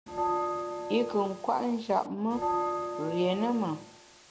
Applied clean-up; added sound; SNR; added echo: none; Bell; 3 dB; none.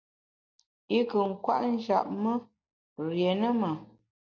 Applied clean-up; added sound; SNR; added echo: none; none; none; none.